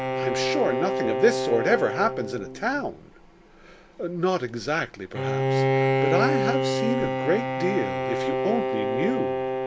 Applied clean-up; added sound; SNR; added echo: none; Bowed string instrument; -1 dB; none.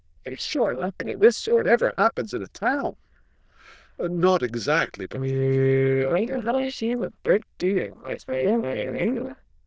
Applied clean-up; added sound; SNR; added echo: neural diffusion model UNIVERSE++.